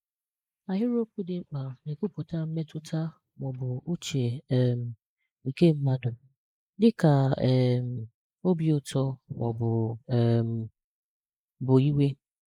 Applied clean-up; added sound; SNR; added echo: neural mask model Resemble Enhance denoiser.